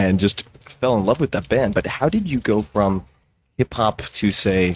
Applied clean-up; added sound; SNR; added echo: neural mask model RNNoise.